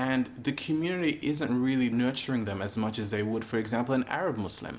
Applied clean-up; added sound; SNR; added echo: none; none; none; none.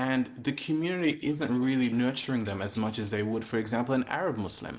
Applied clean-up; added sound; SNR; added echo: neural mask model Resemble Enhance denoiser.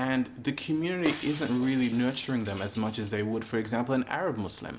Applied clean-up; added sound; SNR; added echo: none; Shatter; 16 dB; none.